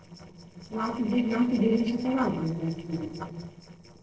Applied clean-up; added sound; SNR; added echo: neural separator model SepFormer DNS4.